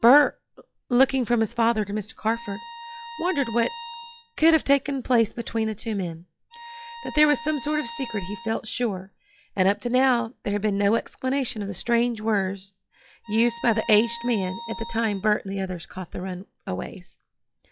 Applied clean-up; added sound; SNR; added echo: classical method log-MMSE.